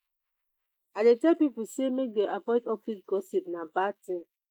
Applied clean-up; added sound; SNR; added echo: neural mask model Resemble Enhance denoiser.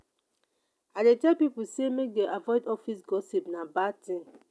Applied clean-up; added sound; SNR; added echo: none; none; none; none.